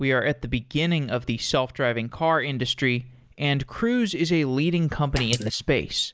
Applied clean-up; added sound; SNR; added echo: neural mask model Resemble Enhance denoiser.